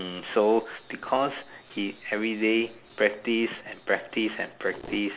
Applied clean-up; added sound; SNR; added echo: none; none; none; none.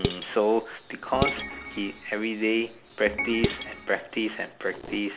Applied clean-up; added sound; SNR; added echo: none; Dishes, pots, and pans + Organ; 4 dB; none.